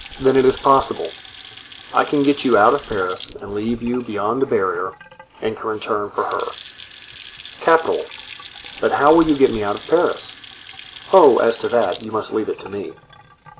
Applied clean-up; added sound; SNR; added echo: none; Sink (filling or washing) / Water tap, faucet / Splash, splatter; 13 dB; none.